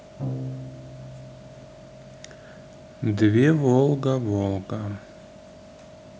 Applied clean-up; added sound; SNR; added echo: none; Bowed string instrument; 13 dB; none.